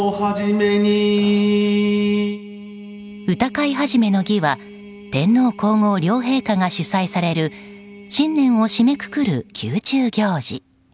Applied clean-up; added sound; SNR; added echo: none; none; none; none.